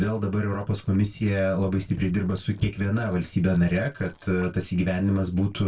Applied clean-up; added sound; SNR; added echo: neural separator model SepFormer DNS4.